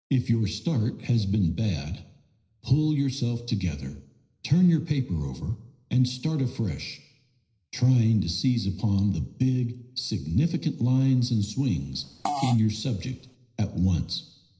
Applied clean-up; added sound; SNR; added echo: neural separator model SepFormer DNS4.